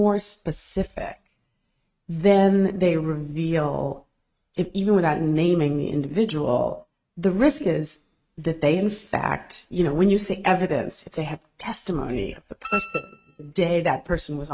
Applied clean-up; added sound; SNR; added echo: neural mask model RNNoise.